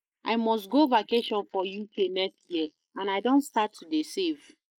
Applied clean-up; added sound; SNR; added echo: neural mask model Resemble Enhance denoiser.